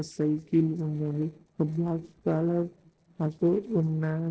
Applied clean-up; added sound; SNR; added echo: neural separator model SepFormer DNS4.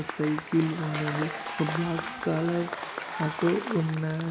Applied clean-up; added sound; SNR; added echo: none; Applause / Crowd / Cheering; 7 dB; reverberation time 1.6 s.